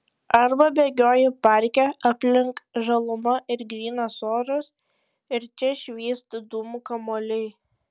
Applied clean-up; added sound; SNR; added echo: none; none; none; none.